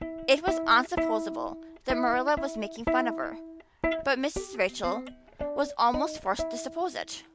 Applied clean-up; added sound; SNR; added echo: none; Plucked string instrument; 5 dB; none.